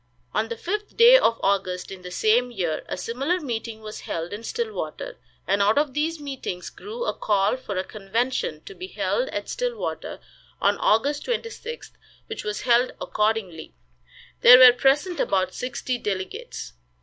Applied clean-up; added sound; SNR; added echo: none; none; none; none.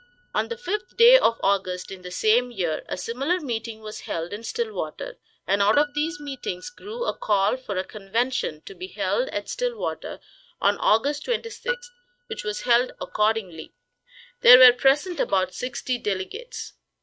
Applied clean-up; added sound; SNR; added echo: neural mask model RNNoise.